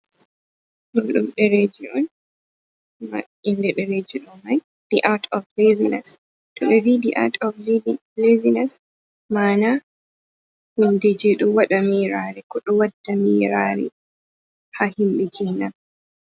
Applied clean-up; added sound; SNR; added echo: none; none; none; none.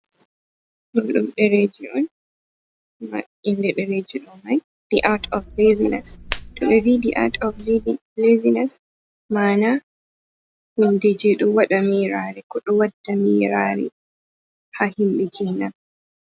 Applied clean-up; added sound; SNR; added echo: none; Hands; 15 dB; none.